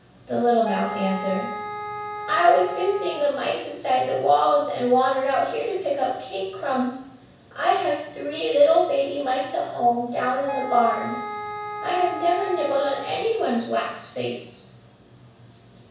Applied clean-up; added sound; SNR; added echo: none; Wind instrument, woodwind instrument; 9 dB; reverberation time 0.7 s.